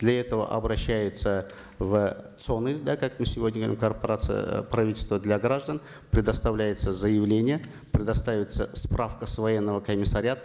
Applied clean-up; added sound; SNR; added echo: none; none; none; none.